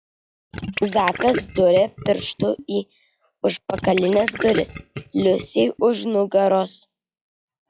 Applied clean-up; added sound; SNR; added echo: classical method log-MMSE.